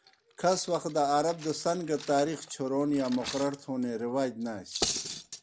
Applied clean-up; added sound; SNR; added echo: none; Cutlery, silverware; 11 dB; none.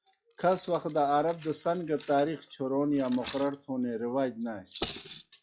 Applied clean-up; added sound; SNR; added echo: classical method log-MMSE.